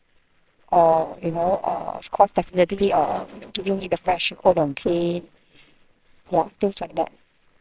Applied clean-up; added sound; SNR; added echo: neural separator model SepFormer WHAMR!.